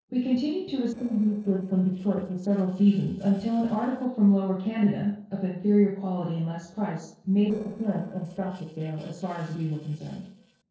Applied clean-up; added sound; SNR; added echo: neural separator model SepFormer DNS4.